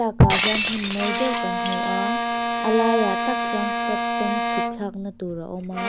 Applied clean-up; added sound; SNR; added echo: none; Bowed string instrument + Shatter; -4 dB; none.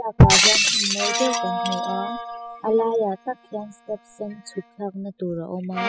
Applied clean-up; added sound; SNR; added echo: classical method spectral subtraction.